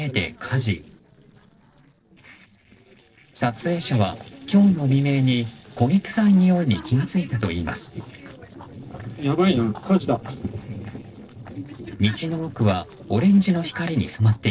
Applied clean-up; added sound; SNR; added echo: neural separator model SepFormer DNS4.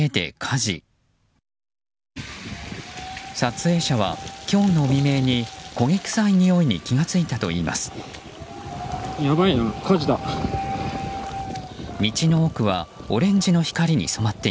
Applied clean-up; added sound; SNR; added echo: none; none; none; none.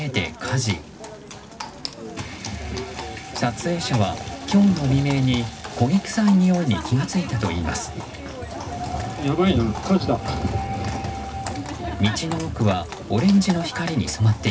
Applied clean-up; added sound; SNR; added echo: none; Livestock, farm animals, working animals; 12 dB; reverberation time 0.4 s.